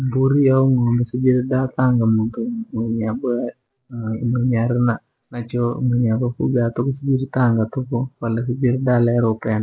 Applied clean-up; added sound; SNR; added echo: none; none; none; none.